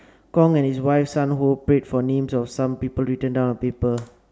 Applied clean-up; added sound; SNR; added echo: none; none; none; none.